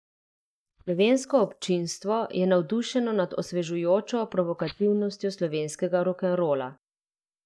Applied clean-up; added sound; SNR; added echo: neural mask model DeepFilterNet 3.